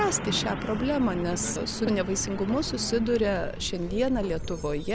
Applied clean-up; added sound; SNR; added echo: none; Truck; 7 dB; none.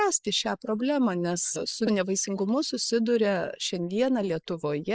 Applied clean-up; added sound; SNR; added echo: neural mask model Resemble Enhance denoiser.